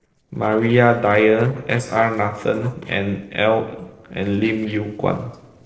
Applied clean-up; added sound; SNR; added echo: neural separator model SepFormer DNS4.